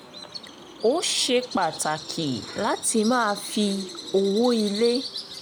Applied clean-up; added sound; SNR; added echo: none; Bird vocalization, bird call, bird song; 12 dB; none.